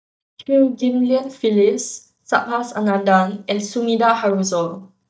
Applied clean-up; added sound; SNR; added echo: neural mask model DeepFilterNet 3.